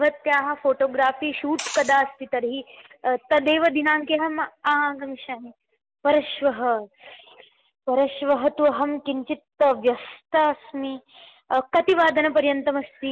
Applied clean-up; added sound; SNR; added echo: none; Liquid; 12 dB; none.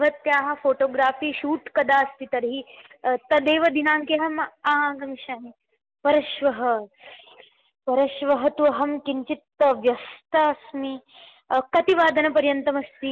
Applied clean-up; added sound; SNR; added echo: none; none; none; none.